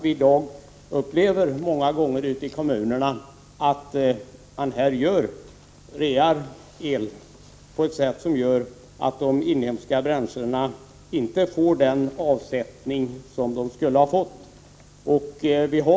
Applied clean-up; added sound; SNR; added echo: none; none; none; none.